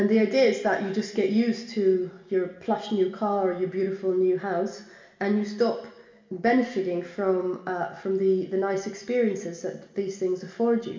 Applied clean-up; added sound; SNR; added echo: none; none; none; reverberation time 1.0 s.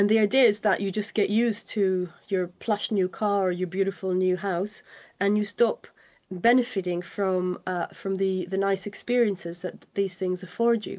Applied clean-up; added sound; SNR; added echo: none; none; none; none.